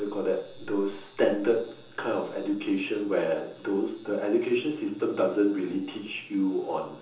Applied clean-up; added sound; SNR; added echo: none; none; none; reverberation time 0.6 s.